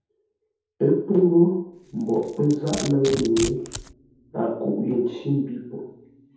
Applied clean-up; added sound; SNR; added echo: none; Domestic sounds, home sounds; 16 dB; reverberation time 0.7 s.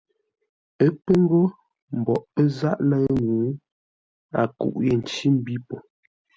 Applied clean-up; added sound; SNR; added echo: none; none; none; none.